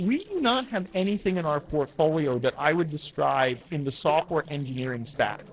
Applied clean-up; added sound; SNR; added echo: neural separator model SepFormer DNS4.